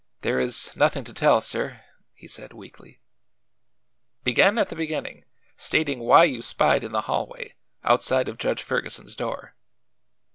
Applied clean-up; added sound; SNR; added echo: none; none; none; none.